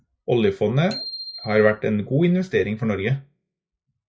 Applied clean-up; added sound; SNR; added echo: classical method log-MMSE.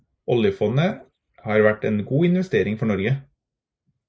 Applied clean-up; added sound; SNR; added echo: neural mask model Resemble Enhance denoiser.